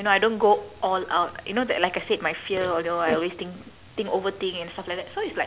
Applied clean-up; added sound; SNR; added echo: none; Burping, eructation; 16 dB; none.